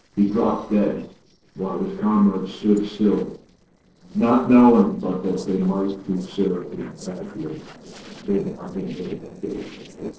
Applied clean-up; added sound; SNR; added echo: neural separator model SepFormer DNS4.